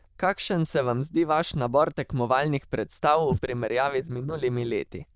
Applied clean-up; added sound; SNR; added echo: neural diffusion model UNIVERSE++.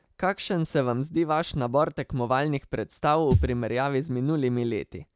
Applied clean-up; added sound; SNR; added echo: none; Thump, thud; 2 dB; none.